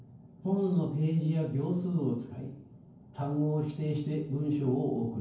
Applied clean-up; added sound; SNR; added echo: none; none; none; reverberation time 0.9 s.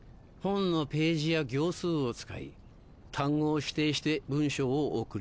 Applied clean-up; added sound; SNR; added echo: none; none; none; none.